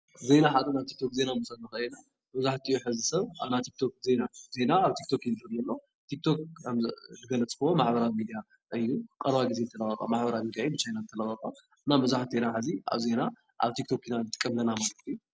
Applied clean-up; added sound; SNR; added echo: none; none; none; none.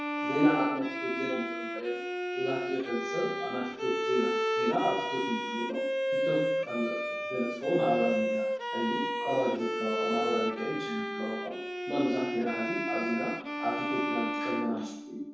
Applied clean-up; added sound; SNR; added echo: none; Bowed string instrument; 0 dB; reverberation time 0.7 s.